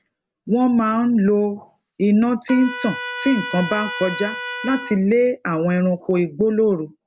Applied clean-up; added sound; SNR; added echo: none; Trumpet; 13 dB; none.